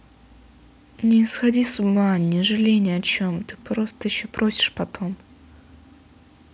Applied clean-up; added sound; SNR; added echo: none; none; none; none.